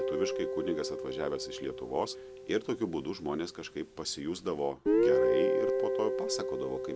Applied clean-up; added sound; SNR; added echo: none; Guitar; -3 dB; none.